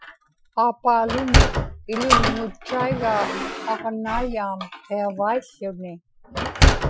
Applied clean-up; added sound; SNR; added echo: classical method Wiener filter.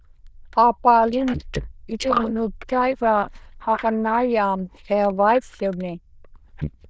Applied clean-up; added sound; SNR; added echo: neural diffusion model UNIVERSE++.